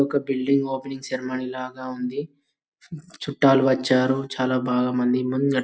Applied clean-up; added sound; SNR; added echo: none; none; none; none.